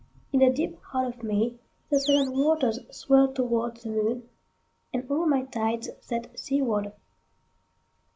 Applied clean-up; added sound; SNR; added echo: none; Animal; 16 dB; none.